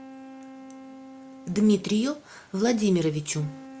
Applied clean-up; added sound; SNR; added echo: none; Wind instrument, woodwind instrument; 19 dB; none.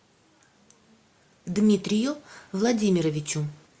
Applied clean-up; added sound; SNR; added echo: none; none; none; none.